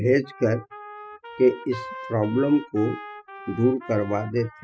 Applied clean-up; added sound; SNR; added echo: classical method spectral subtraction.